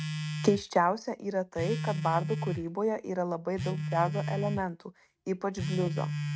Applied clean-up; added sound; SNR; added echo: neural mask model RNNoise.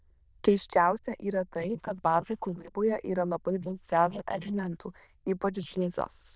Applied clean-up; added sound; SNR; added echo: neural diffusion model UNIVERSE++.